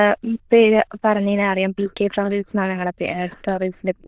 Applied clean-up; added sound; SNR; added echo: neural diffusion model UNIVERSE++.